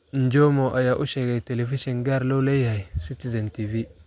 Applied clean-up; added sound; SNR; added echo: none; none; none; none.